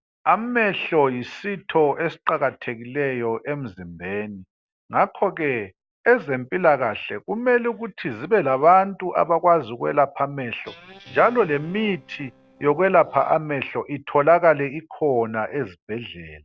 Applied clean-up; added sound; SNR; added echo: neural separator model SepFormer DNS4.